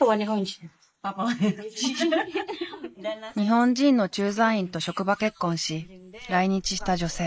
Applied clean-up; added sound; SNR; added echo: neural mask model Resemble Enhance denoiser.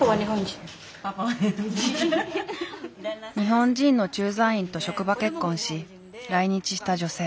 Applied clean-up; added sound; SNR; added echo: none; none; none; none.